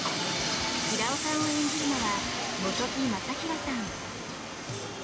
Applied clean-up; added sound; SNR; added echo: none; Train; 0 dB; none.